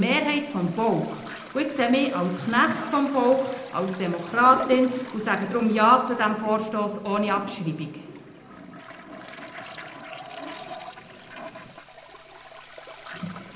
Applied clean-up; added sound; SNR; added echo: none; Toilet flush; 16 dB; reverberation time 0.8 s.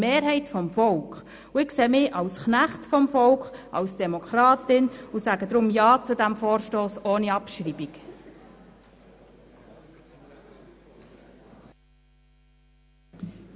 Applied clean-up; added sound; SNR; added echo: none; none; none; none.